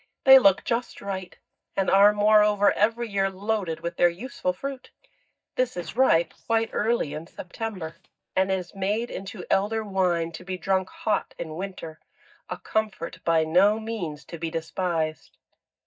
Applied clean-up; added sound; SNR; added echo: neural mask model DeepFilterNet 3.